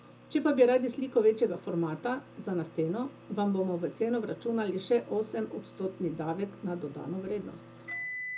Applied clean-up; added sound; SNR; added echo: none; Microwave oven; 16 dB; reverberation time 0.2 s.